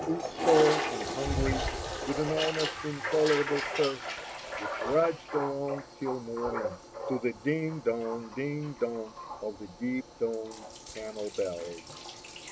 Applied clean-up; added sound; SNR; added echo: none; Toilet flush; 4 dB; none.